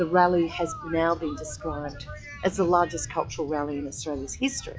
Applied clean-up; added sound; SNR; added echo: classical method log-MMSE.